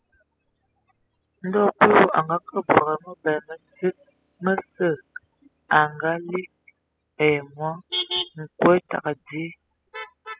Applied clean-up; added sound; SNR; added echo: classical method spectral subtraction.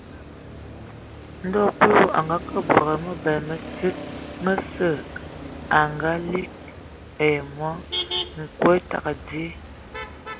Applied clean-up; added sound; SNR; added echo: none; Motor vehicle (road); 11 dB; none.